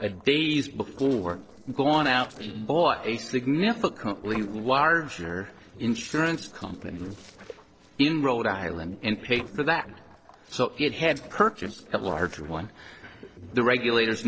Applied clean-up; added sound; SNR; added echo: neural separator model SepFormer DNS4.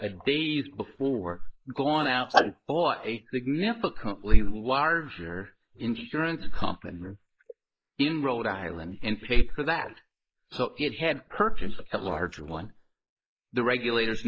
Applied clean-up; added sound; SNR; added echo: neural mask model Resemble Enhance denoiser.